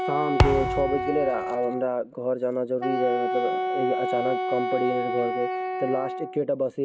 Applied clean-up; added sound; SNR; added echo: none; Wind instrument, woodwind instrument + Thump, thud; 0 dB; none.